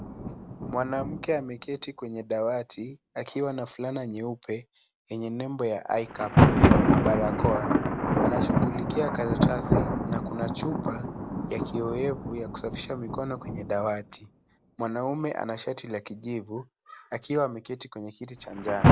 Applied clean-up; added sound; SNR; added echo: none; Thunder; -4 dB; none.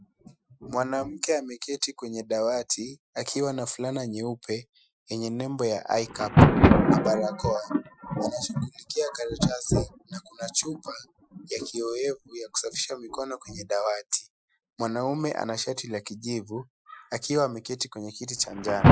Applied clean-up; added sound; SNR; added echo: classical method Wiener filter.